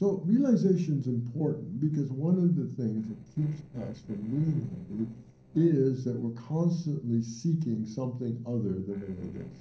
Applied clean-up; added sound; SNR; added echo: neural separator model SepFormer DNS4.